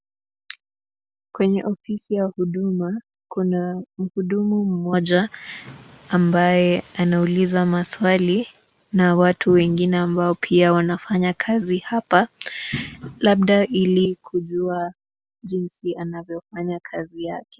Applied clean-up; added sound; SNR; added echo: none; none; none; none.